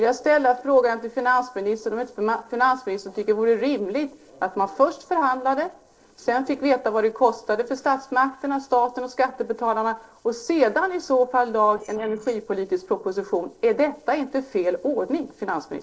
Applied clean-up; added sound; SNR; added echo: neural separator model SepFormer DNS4.